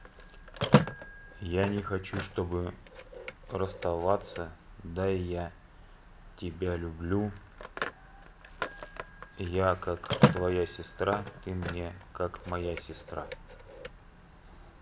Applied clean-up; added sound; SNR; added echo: none; Telephone; 3 dB; none.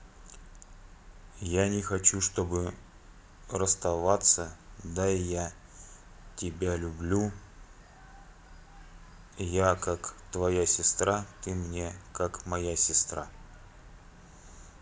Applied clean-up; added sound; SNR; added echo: none; none; none; none.